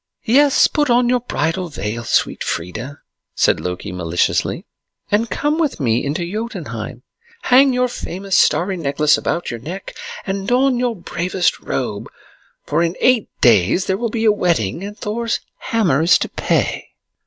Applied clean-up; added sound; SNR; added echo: none; none; none; none.